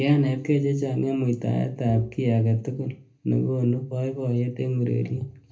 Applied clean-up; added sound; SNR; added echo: none; Bowed string instrument; 19 dB; reverberation time 0.3 s.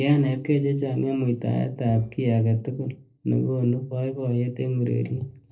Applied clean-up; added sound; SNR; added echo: neural separator model SepFormer DNS4.